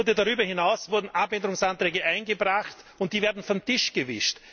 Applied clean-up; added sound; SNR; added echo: none; none; none; none.